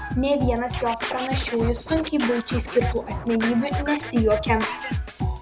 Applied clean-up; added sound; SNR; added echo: none; Scratching (performance technique); 4 dB; none.